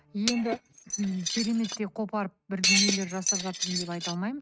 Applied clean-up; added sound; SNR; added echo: neural mask model RNNoise.